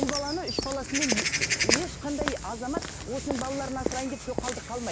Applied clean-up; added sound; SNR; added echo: none; Walk, footsteps / Bird vocalization, bird call, bird song; -2 dB; none.